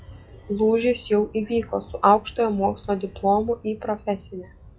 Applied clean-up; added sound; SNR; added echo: classical method log-MMSE.